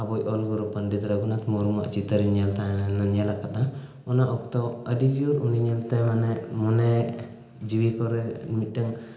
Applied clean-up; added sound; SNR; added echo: none; none; none; reverberation time 0.8 s.